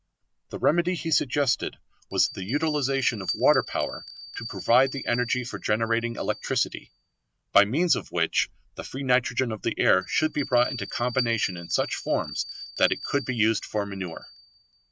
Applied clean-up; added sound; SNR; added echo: none; Bell; 13 dB; none.